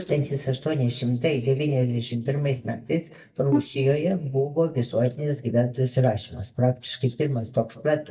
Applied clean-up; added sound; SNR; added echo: neural mask model DeepFilterNet 3.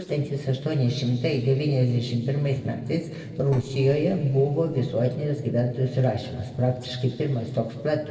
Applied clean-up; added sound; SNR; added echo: neural separator model SepFormer DNS4.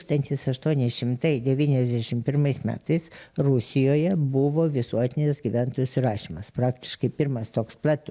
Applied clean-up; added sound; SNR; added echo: none; none; none; none.